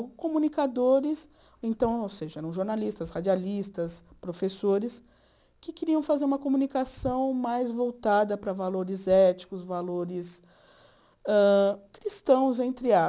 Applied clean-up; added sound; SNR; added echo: none; none; none; none.